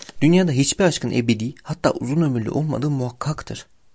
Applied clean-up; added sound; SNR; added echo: none; none; none; none.